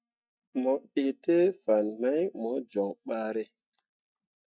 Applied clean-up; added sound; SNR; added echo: neural mask model DeepFilterNet 3.